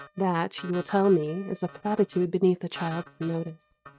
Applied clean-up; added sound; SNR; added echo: neural mask model RNNoise.